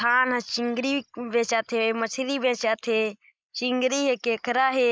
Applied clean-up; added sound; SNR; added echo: neural mask model Resemble Enhance denoiser.